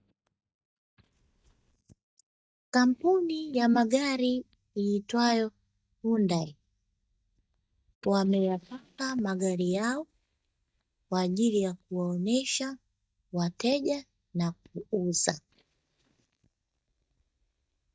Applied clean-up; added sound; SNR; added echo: neural mask model DeepFilterNet 3.